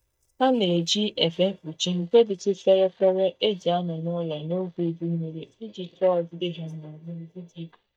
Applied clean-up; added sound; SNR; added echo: neural mask model DeepFilterNet 3.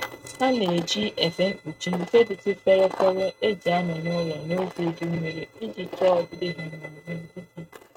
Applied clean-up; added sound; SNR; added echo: neural mask model RNNoise.